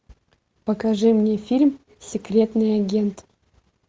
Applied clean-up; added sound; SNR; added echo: none; none; none; none.